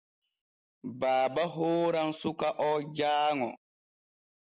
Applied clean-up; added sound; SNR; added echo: none; none; none; none.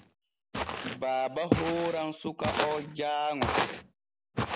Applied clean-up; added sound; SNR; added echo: none; Walk, footsteps; 0 dB; none.